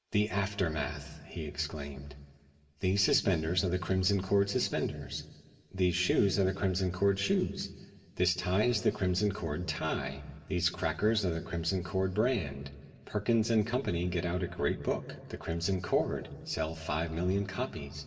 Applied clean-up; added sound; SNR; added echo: none; none; none; reverberation time 1.5 s.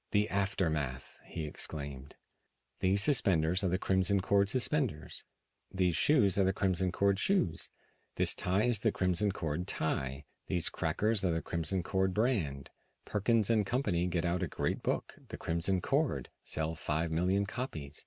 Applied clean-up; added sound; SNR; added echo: none; none; none; none.